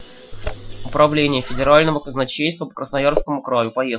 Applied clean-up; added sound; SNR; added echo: classical method Wiener filter.